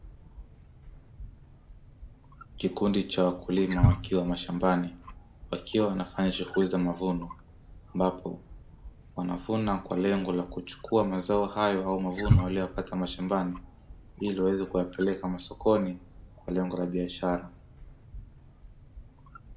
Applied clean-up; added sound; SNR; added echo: none; Wild animals; 6 dB; reverberation time 0.4 s.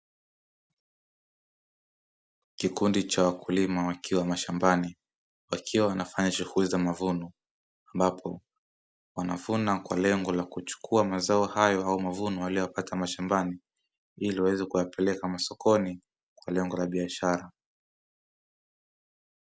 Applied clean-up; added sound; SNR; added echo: none; none; none; none.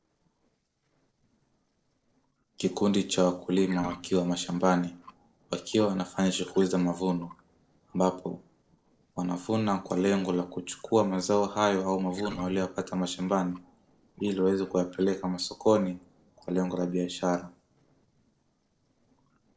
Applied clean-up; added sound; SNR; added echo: neural separator model SepFormer DNS4.